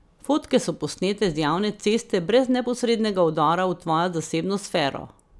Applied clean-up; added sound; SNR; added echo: none; none; none; none.